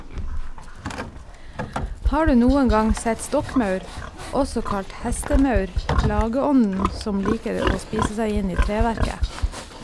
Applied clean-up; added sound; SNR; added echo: none; Livestock, farm animals, working animals + Tap; 2 dB; none.